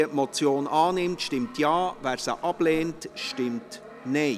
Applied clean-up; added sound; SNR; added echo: none; Splash, splatter + Brass instrument; 19 dB; none.